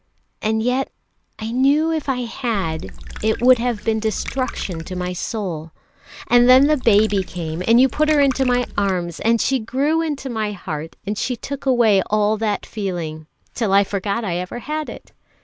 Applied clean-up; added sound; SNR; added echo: none; Water / Liquid; 10 dB; none.